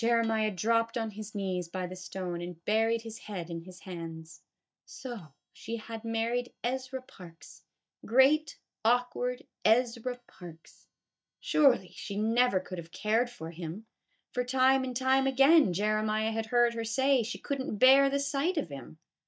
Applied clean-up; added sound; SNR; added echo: neural mask model DeepFilterNet 3.